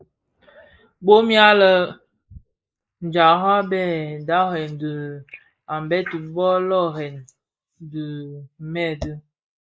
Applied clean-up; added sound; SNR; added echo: neural mask model Resemble Enhance denoiser.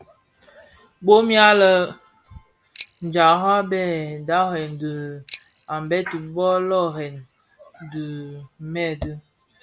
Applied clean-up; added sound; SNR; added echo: none; Bicycle bell; 2 dB; none.